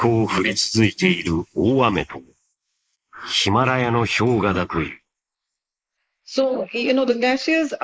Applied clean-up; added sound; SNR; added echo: neural mask model Resemble Enhance denoiser.